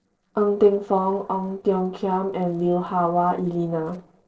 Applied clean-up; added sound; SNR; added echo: neural separator model SepFormer DNS4.